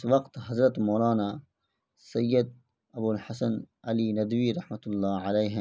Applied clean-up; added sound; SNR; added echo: none; none; none; none.